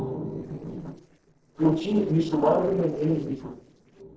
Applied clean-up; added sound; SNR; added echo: neural separator model SepFormer DNS4.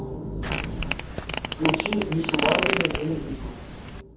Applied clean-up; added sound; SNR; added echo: none; Fart; 0 dB; reverberation time 0.6 s.